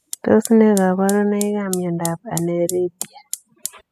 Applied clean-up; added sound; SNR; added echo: classical method spectral subtraction.